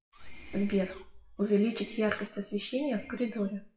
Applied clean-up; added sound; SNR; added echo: classical method WPE with log-MMSE.